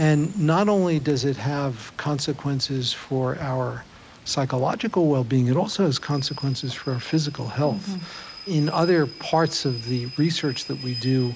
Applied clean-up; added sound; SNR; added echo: none; Rain / Train; 18 dB; none.